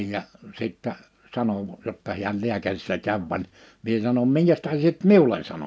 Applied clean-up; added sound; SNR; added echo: none; none; none; none.